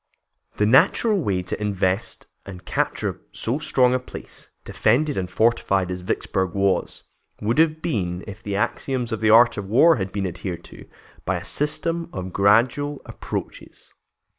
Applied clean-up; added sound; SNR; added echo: none; none; none; none.